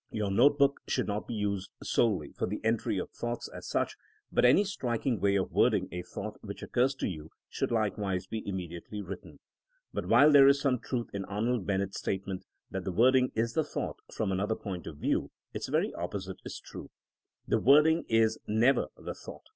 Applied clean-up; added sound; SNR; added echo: none; none; none; none.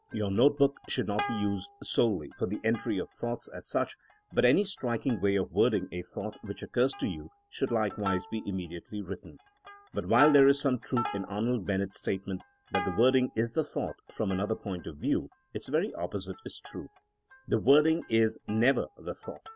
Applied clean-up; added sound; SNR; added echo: none; Plucked string instrument; 14 dB; none.